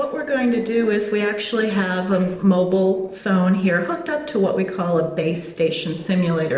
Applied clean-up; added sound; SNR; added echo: neural separator model SepFormer DNS4.